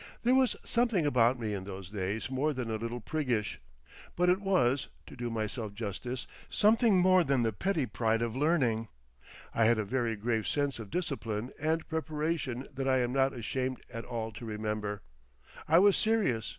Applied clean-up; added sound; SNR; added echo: none; none; none; none.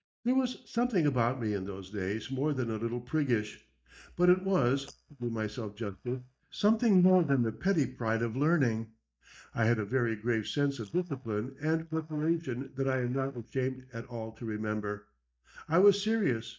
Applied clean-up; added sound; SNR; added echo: neural mask model DeepFilterNet 3.